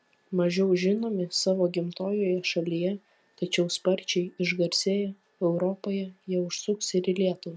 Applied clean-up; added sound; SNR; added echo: none; none; none; none.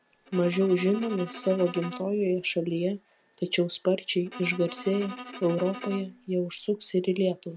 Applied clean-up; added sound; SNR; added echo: none; Bowed string instrument; 15 dB; none.